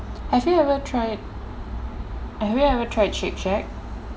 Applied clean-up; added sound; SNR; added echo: none; none; none; none.